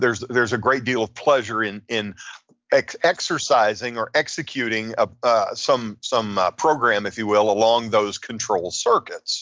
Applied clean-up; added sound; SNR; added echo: none; none; none; none.